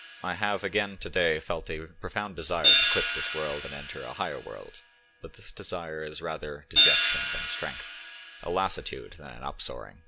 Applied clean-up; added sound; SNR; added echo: none; Hi-hat; -4 dB; none.